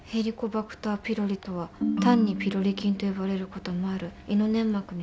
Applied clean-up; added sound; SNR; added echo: none; Ringtone; 5 dB; none.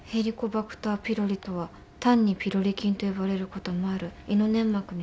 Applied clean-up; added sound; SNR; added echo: none; none; none; none.